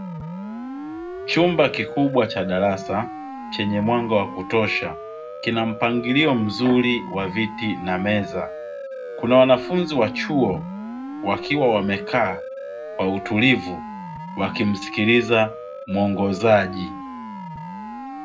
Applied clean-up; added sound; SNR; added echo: none; Siren; 11 dB; reverberation time 0.3 s.